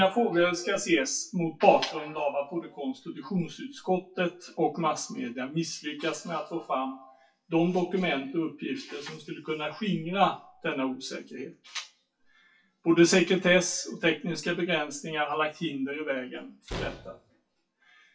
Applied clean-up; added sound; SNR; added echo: classical method WPE with log-MMSE.